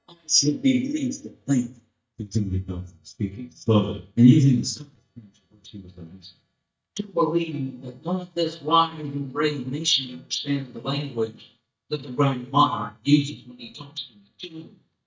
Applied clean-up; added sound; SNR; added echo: neural mask model DeepFilterNet 3.